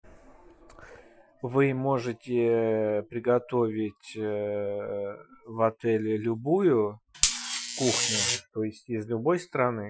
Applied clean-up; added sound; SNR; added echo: classical method Wiener filter.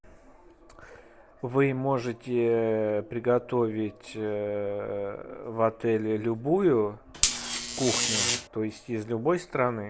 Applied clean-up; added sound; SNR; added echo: none; Buzz; -1 dB; none.